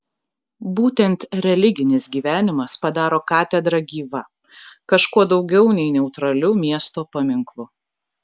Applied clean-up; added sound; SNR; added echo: none; none; none; none.